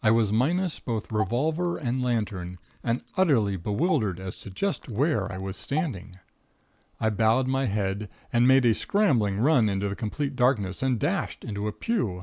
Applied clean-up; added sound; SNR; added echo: neural mask model Resemble Enhance denoiser.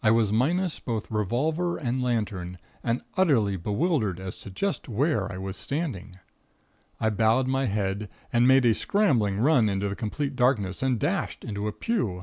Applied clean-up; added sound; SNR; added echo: none; none; none; none.